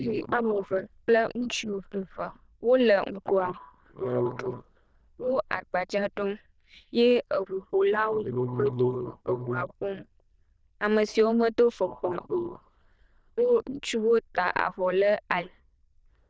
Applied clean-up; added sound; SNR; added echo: neural diffusion model UNIVERSE++.